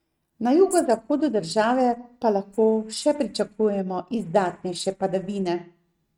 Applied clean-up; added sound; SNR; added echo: neural mask model RNNoise.